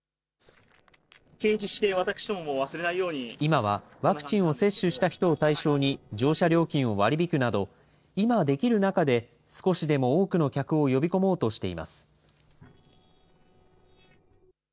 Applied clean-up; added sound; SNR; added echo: neural separator model SepFormer DNS4.